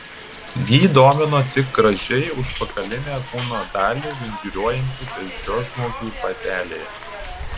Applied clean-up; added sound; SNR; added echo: none; Hiss; 12 dB; none.